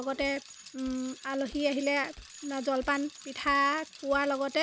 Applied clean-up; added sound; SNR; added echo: none; Bicycle; 18 dB; none.